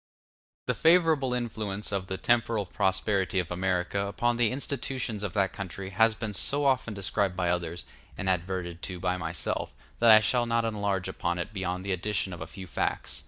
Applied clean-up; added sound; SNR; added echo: neural mask model DeepFilterNet 3.